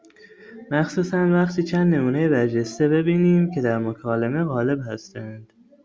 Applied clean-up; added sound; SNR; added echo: none; none; none; none.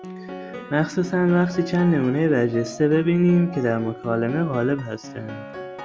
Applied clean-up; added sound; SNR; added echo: none; Piano; 15 dB; none.